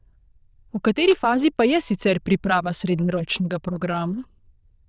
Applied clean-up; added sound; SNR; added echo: neural diffusion model UNIVERSE++.